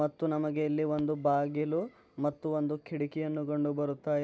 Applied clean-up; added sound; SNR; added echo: none; none; none; none.